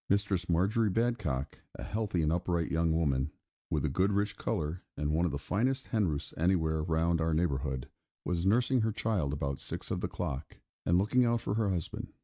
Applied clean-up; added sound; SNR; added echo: none; none; none; none.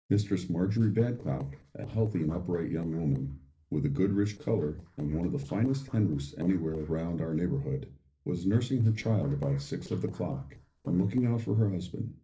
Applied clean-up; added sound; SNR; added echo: neural separator model SepFormer DNS4.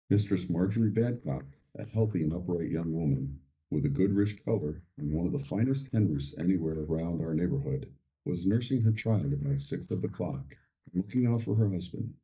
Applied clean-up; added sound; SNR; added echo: neural mask model DeepFilterNet 3.